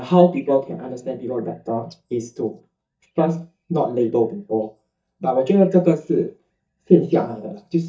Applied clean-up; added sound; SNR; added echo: neural mask model DeepFilterNet 3.